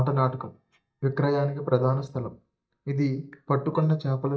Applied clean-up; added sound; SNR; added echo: neural mask model DeepFilterNet 3.